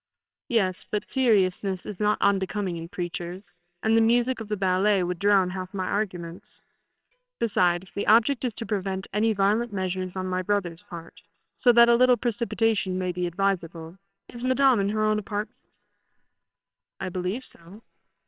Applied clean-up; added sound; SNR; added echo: neural separator model SepFormer WHAMR!.